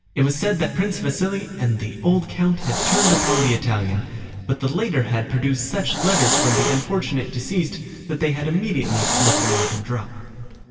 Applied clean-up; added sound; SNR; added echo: none; Hiss; 1 dB; reverberation time 2.4 s.